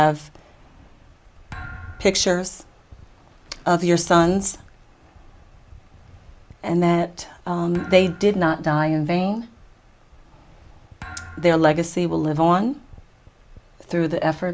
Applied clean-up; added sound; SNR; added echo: none; Thump, thud; 20 dB; none.